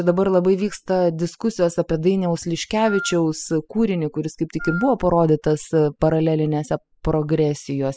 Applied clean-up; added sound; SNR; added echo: classical method spectral subtraction.